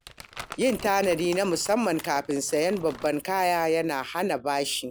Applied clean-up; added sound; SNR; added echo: none; Crumpling, crinkling; 18 dB; none.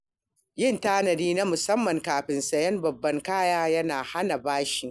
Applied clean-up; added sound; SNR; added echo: none; none; none; none.